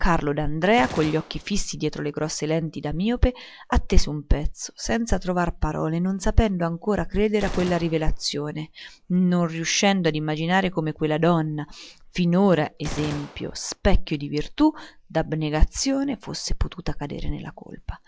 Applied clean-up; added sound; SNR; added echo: none; Gunshot, gunfire; 18 dB; none.